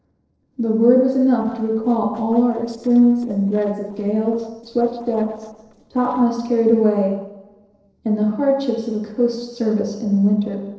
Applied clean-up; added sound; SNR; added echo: neural separator model SepFormer DNS4.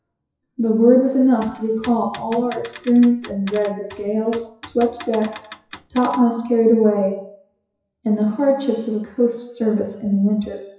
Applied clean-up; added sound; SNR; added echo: classical method WPE with log-MMSE.